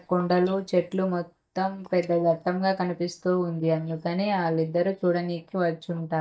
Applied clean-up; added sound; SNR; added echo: neural mask model DeepFilterNet 3.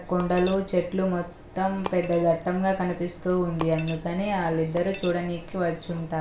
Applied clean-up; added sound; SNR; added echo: none; Shatter; 16 dB; reverberation time 0.4 s.